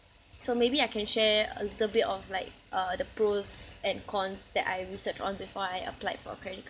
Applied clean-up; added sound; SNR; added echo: none; none; none; none.